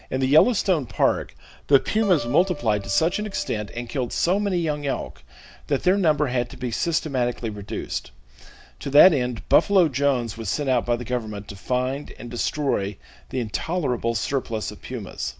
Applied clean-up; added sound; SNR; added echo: none; Acoustic guitar; 16 dB; none.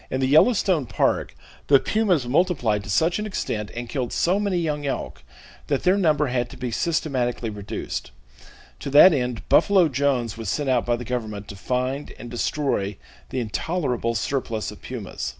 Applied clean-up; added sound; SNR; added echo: none; none; none; none.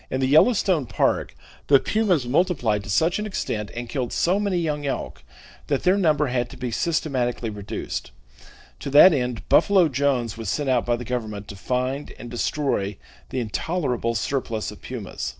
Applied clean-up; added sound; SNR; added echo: neural separator model SepFormer DNS4.